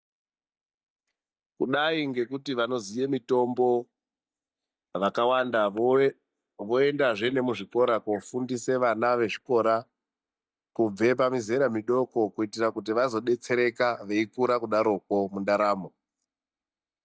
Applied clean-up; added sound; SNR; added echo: neural mask model DeepFilterNet 3.